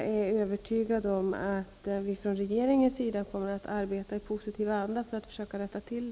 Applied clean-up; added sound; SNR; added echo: none; none; none; none.